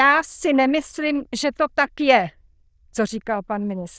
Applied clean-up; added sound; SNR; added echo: neural diffusion model UNIVERSE++.